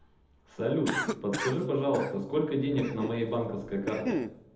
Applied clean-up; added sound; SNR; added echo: none; Cough; 7 dB; reverberation time 0.7 s.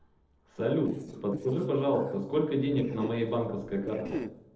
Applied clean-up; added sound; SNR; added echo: neural separator model SepFormer DNS4.